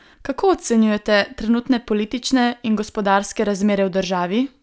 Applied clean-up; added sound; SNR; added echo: none; none; none; none.